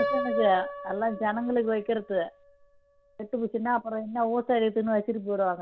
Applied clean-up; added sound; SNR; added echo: none; Piano; 9 dB; none.